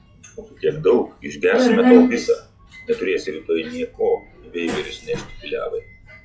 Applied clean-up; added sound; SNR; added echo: classical method log-MMSE.